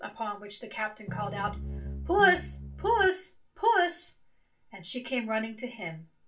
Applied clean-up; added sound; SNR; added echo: none; Piano; 8 dB; reverberation time 0.2 s.